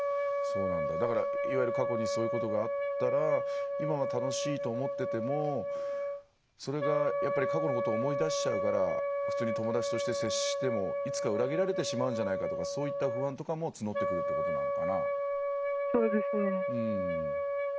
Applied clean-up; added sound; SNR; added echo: none; Wind instrument, woodwind instrument; -2 dB; none.